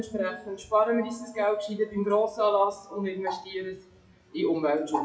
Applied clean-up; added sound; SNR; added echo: classical method WPE with log-MMSE.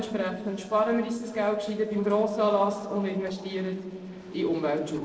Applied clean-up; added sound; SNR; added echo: neural separator model SepFormer DNS4.